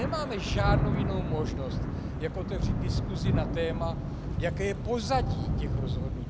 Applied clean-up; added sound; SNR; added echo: none; Thunder / Rain; -5 dB; none.